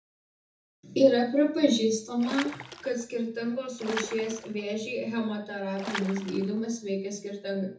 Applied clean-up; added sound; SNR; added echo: none; Water / Splash, splatter; 10 dB; reverberation time 0.6 s.